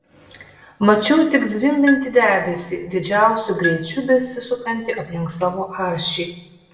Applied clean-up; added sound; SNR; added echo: none; Marimba, xylophone; 12 dB; reverberation time 0.8 s.